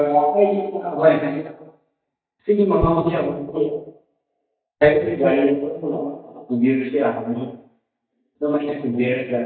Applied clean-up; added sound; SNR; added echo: neural mask model DeepFilterNet 3.